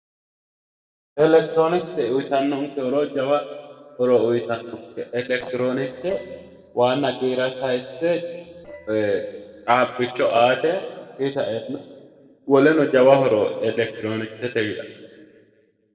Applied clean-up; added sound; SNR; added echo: neural separator model SepFormer DNS4.